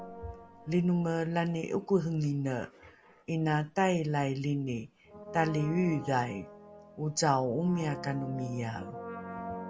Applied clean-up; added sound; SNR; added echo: none; Brass instrument; 14 dB; none.